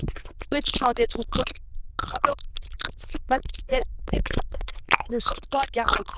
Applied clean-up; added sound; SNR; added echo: neural diffusion model UNIVERSE++.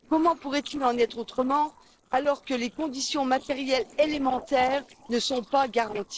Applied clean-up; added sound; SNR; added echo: neural separator model SepFormer DNS4.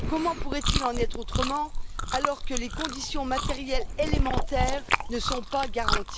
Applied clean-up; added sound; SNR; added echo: none; Chewing, mastication; -3 dB; none.